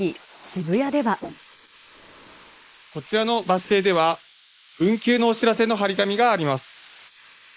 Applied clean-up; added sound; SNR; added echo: neural mask model Resemble Enhance denoiser.